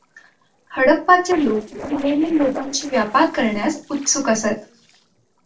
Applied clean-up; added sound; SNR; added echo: neural separator model SepFormer DNS4.